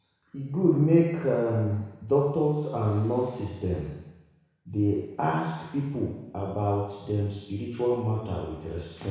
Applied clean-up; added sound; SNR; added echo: none; none; none; reverberation time 1.1 s.